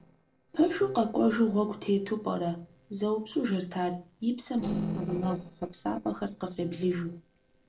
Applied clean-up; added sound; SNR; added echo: neural separator model SepFormer DNS4.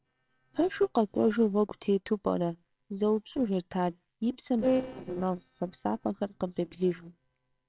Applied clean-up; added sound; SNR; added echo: neural separator model SepFormer WHAMR!.